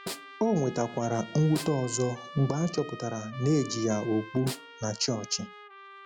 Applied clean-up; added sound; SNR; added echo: none; Trumpet + Snare drum; 14 dB; none.